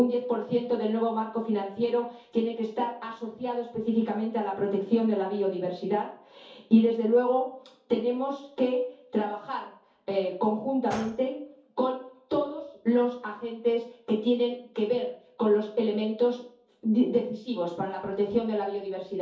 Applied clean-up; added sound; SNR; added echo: none; Gunshot, gunfire; 18 dB; reverberation time 0.5 s.